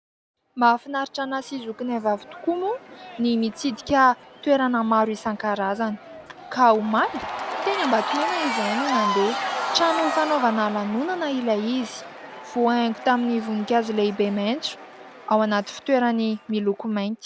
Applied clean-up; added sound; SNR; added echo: none; Crowd / Cheering; 9 dB; none.